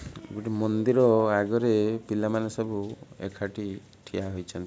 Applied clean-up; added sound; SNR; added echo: none; none; none; none.